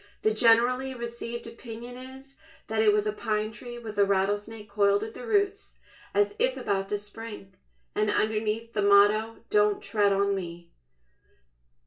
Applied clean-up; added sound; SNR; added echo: none; none; none; reverberation time 0.2 s.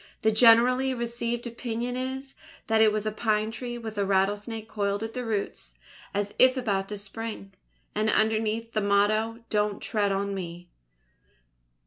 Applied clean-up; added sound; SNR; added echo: none; none; none; none.